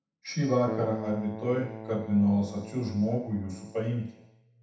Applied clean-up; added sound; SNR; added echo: none; Keyboard (musical); 11 dB; reverberation time 0.7 s.